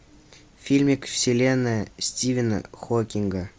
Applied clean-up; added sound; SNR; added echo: none; none; none; none.